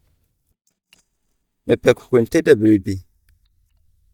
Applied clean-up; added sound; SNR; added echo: neural mask model DeepFilterNet 3.